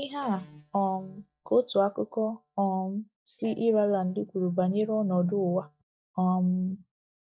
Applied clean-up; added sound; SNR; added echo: neural mask model DeepFilterNet 3.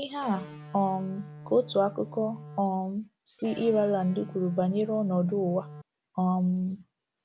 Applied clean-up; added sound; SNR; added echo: none; Electric guitar; 15 dB; none.